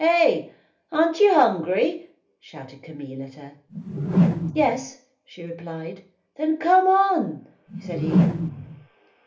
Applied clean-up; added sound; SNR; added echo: none; Whoosh, swoosh, swish; -1 dB; reverberation time 0.3 s.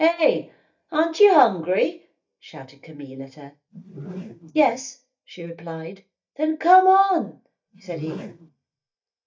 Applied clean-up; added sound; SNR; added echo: neural mask model DeepFilterNet 3.